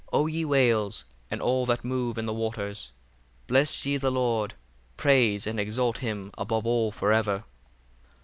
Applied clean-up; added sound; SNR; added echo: none; none; none; none.